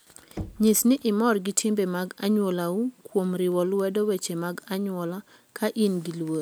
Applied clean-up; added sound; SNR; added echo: none; Knock; 19 dB; none.